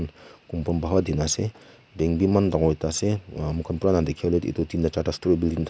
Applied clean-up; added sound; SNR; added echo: none; none; none; none.